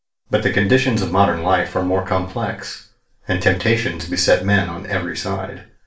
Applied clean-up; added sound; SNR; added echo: none; none; none; reverberation time 0.3 s.